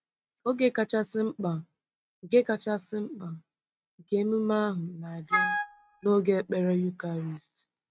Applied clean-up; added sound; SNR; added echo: neural mask model RNNoise.